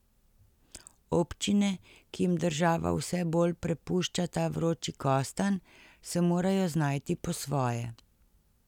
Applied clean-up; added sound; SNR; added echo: none; none; none; none.